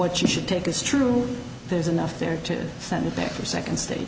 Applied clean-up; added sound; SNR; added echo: none; none; none; none.